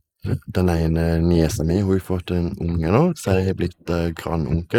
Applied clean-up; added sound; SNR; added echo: neural mask model Resemble Enhance denoiser.